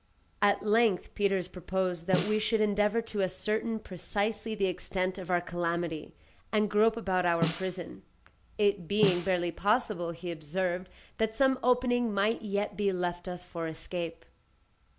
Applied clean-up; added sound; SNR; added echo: none; Snare drum; 8 dB; none.